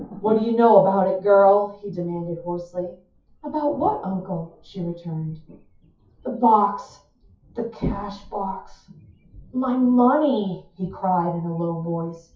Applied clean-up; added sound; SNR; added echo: classical method WPE with log-MMSE.